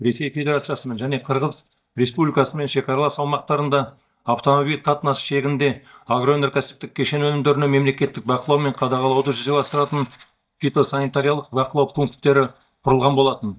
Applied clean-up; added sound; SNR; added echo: neural mask model DeepFilterNet 3.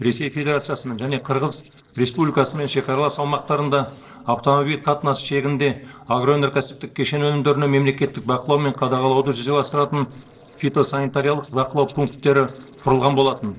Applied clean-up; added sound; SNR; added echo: neural separator model SepFormer DNS4.